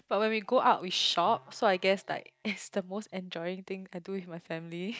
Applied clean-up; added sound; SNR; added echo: neural mask model DeepFilterNet 3.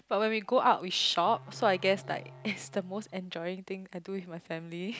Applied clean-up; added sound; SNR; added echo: none; Musical instrument; 19 dB; none.